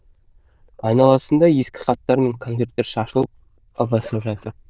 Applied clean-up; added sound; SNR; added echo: neural diffusion model UNIVERSE++.